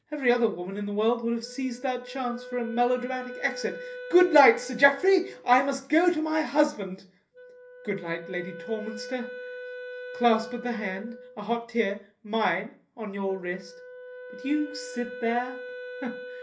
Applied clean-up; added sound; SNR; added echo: none; Wind instrument, woodwind instrument; 14 dB; reverberation time 0.3 s.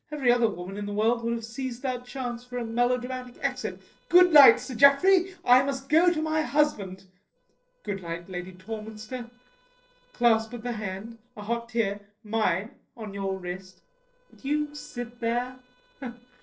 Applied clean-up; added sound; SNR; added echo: neural separator model SepFormer DNS4.